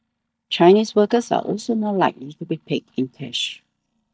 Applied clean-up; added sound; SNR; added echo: neural mask model DeepFilterNet 3.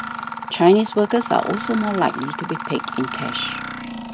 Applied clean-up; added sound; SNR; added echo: none; Mechanisms; 8 dB; none.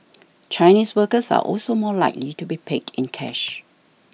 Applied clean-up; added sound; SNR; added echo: none; none; none; none.